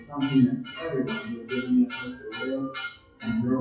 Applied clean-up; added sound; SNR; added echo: classical method WPE with log-MMSE.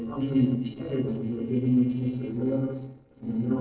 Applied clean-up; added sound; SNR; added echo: neural separator model SepFormer DNS4.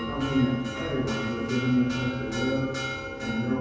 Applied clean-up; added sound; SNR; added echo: none; Church bell; 8 dB; reverberation time 1.3 s.